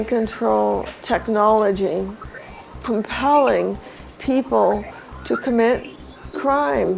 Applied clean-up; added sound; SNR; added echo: none; none; none; none.